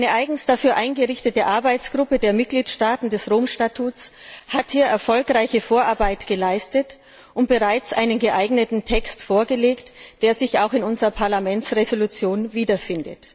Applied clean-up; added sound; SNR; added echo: none; none; none; none.